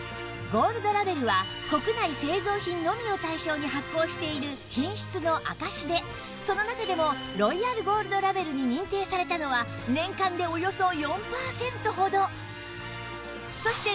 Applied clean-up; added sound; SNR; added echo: none; none; none; none.